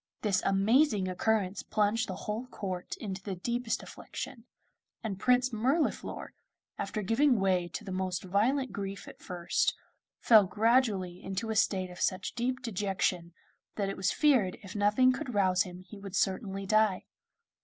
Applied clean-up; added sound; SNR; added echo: none; none; none; none.